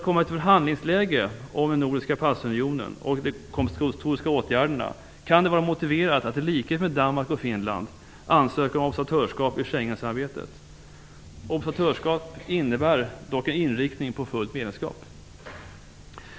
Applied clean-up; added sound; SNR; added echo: none; none; none; none.